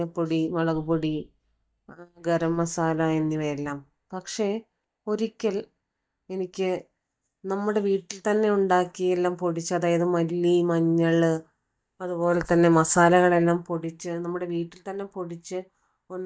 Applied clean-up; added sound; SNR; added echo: neural mask model DeepFilterNet 3.